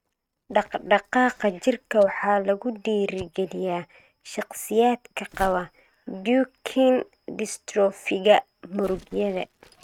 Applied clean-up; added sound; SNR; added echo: neural mask model RNNoise.